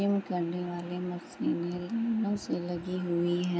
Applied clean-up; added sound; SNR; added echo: none; none; none; none.